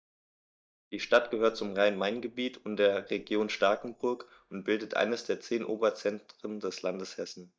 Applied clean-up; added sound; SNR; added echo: neural mask model DeepFilterNet 3.